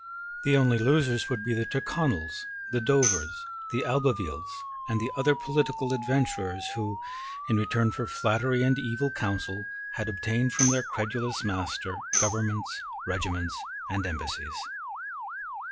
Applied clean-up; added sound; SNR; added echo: classical method log-MMSE.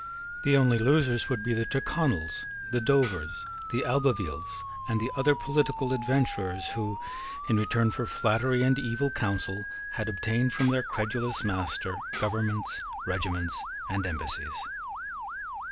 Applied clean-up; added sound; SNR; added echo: none; Tambourine + Motor vehicle (road) / Siren; 6 dB; none.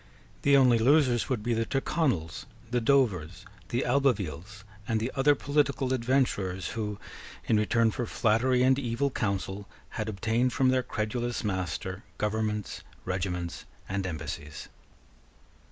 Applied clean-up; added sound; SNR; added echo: none; none; none; none.